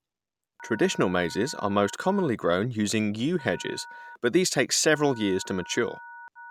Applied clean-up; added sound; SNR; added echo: none; Telephone; 19 dB; none.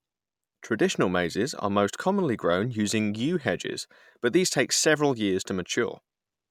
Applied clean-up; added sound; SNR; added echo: none; none; none; none.